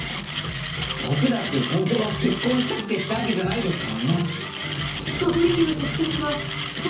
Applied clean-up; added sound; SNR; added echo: none; Mechanisms; 7 dB; reverberation time 0.6 s.